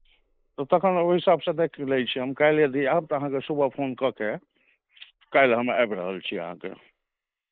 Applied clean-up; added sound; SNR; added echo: neural mask model Resemble Enhance denoiser.